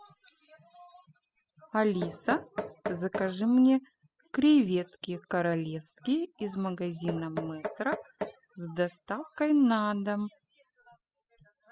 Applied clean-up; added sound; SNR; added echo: classical method spectral subtraction.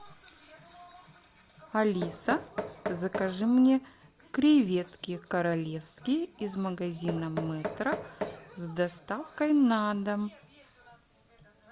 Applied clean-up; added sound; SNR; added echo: none; Knock; 11 dB; none.